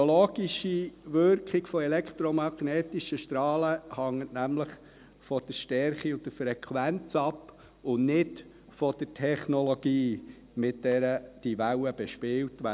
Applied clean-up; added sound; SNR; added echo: none; none; none; none.